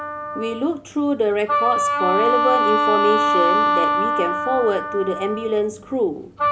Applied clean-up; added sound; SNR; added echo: none; Wind instrument, woodwind instrument; -1 dB; none.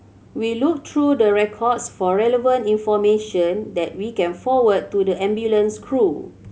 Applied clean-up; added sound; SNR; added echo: none; none; none; none.